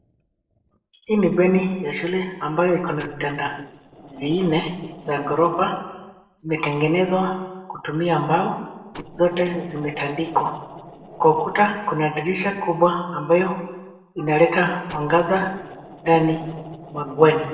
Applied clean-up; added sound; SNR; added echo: neural separator model SepFormer DNS4.